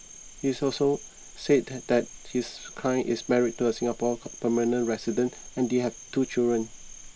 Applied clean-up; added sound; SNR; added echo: none; Cricket; 18 dB; none.